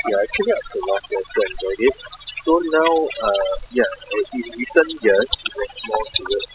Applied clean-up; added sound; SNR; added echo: classical method spectral subtraction.